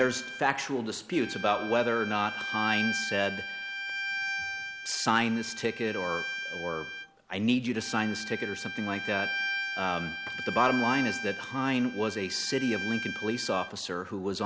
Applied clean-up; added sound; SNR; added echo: none; Bowed string instrument; 6 dB; none.